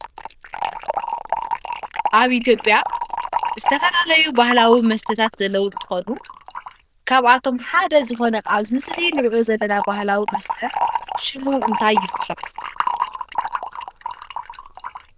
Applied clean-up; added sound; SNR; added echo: neural diffusion model UNIVERSE++.